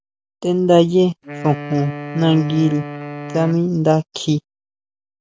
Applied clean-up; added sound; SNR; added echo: none; Wind instrument, woodwind instrument; 12 dB; none.